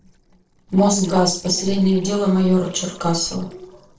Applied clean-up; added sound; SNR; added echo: neural separator model SepFormer DNS4.